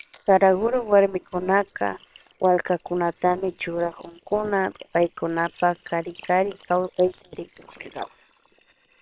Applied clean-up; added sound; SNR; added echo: neural separator model SepFormer WHAM!.